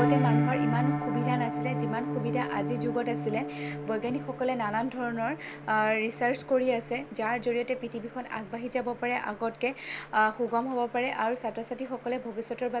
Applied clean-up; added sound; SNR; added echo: none; Piano; 3 dB; none.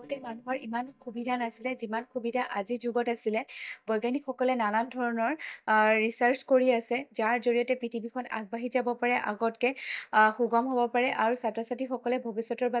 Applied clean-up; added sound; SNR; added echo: neural mask model DeepFilterNet 3.